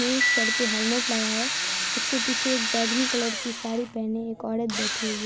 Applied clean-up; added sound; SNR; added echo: none; Marimba, xylophone + Drill; -2 dB; none.